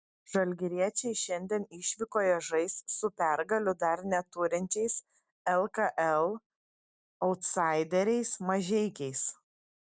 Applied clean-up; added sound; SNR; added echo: none; none; none; none.